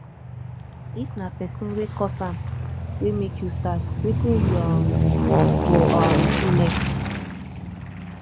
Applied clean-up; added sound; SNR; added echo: none; Aircraft; -5 dB; none.